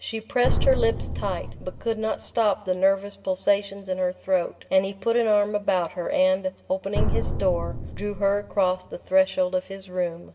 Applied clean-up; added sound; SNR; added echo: none; Drum; 4 dB; reverberation time 0.8 s.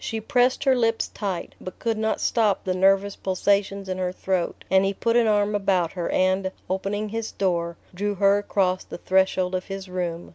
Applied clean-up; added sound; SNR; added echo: none; none; none; none.